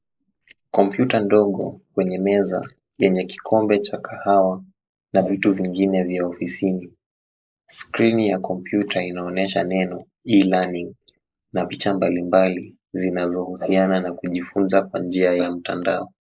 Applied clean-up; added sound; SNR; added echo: neural mask model Resemble Enhance denoiser.